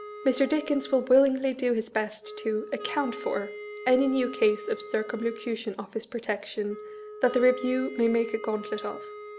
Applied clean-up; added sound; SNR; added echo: none; Wind instrument, woodwind instrument; 14 dB; none.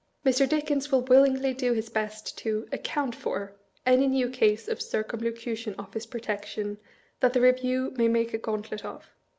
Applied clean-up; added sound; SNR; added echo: none; none; none; none.